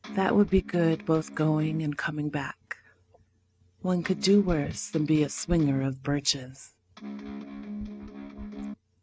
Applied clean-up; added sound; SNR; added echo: neural mask model RNNoise.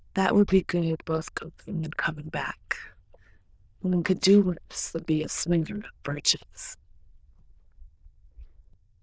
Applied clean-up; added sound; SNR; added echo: neural diffusion model UNIVERSE++.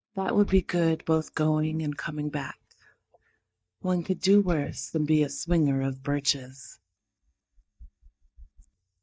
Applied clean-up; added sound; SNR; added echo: neural mask model DeepFilterNet 3.